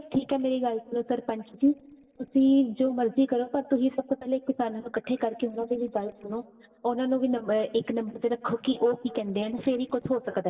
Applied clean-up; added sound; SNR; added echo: neural separator model SepFormer DNS4.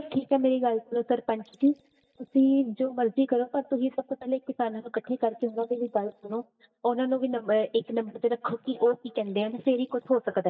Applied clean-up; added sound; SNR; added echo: neural mask model DeepFilterNet 3.